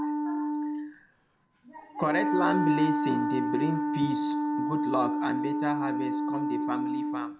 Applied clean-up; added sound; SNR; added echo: none; Wind instrument, woodwind instrument; -3 dB; reverberation time 0.4 s.